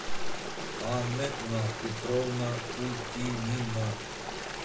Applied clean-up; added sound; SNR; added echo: none; Stream; 5 dB; reverberation time 0.3 s.